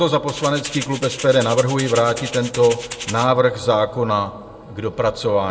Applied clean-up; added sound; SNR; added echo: none; Rattle (instrument); 12 dB; reverberation time 0.5 s.